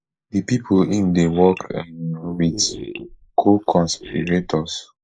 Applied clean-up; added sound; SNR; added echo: neural mask model Resemble Enhance denoiser.